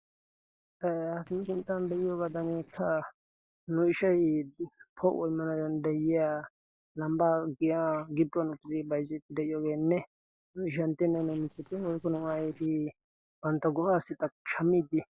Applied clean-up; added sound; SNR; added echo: neural separator model SepFormer DNS4.